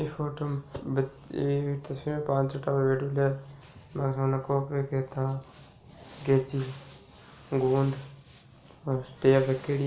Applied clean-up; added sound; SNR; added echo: none; none; none; reverberation time 0.4 s.